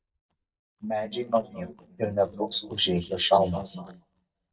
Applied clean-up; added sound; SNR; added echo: neural mask model DeepFilterNet 3.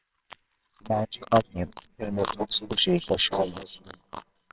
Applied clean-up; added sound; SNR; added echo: neural separator model SepFormer WHAMR!.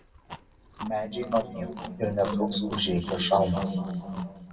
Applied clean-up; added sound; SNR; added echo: none; Chewing, mastication; 15 dB; reverberation time 2.0 s.